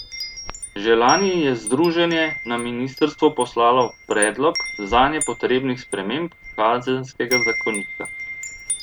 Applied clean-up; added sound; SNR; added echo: none; Wind chime; 10 dB; none.